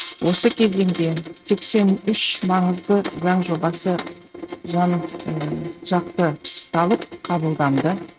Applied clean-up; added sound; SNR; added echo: neural mask model RNNoise.